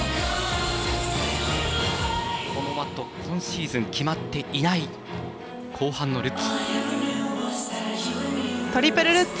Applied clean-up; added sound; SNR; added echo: none; none; none; none.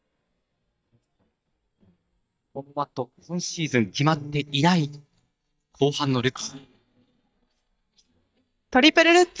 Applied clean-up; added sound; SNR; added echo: neural mask model DeepFilterNet 3.